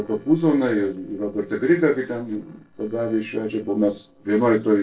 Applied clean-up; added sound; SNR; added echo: neural separator model SepFormer DNS4.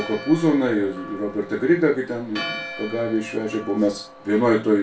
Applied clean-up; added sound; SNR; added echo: none; Church bell; 14 dB; reverberation time 0.3 s.